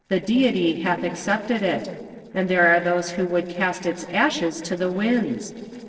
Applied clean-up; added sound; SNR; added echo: neural separator model SepFormer DNS4.